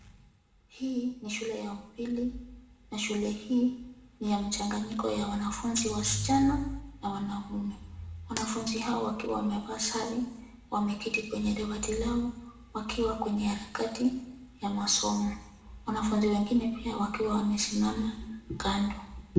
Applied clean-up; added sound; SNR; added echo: none; Shatter; 14 dB; reverberation time 0.8 s.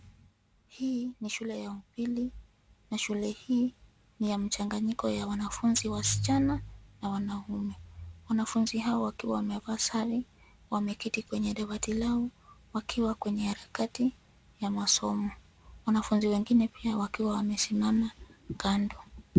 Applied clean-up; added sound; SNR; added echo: none; none; none; none.